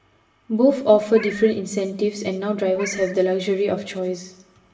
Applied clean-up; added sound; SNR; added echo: none; Meow; 16 dB; reverberation time 0.8 s.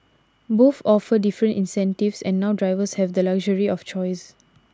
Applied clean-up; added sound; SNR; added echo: none; none; none; none.